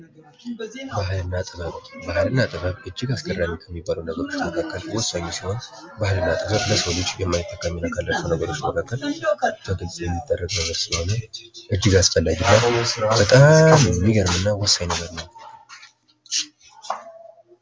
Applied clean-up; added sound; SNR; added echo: none; none; none; none.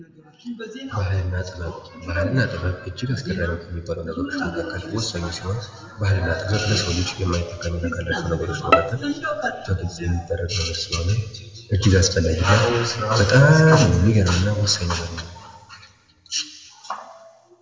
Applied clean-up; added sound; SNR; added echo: none; Bowed string instrument; 3 dB; reverberation time 1.6 s.